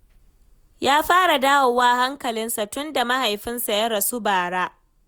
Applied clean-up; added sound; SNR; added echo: none; none; none; none.